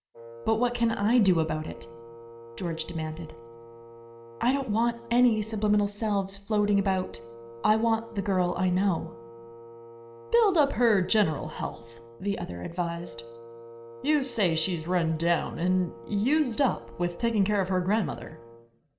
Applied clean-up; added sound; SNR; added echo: none; Wind instrument, woodwind instrument; 17 dB; reverberation time 0.5 s.